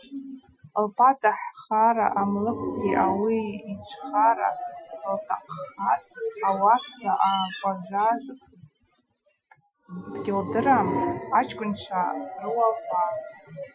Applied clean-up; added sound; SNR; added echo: classical method Wiener filter.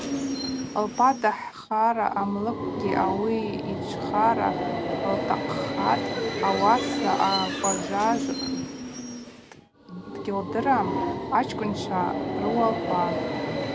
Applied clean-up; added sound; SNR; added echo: none; Subway, metro, underground; 2 dB; none.